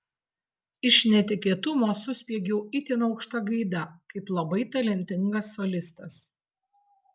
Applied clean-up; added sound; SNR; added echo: none; none; none; none.